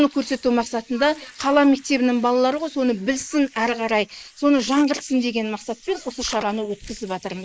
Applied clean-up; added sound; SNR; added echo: neural mask model Resemble Enhance denoiser.